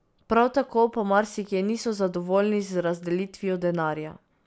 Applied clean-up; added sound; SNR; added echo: none; none; none; none.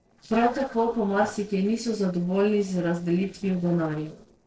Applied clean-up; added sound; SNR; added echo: neural separator model SepFormer DNS4.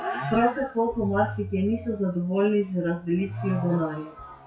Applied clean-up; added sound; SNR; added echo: classical method WPE with log-MMSE.